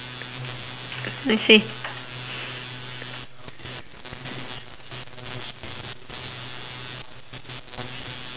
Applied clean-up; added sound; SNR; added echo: none; none; none; none.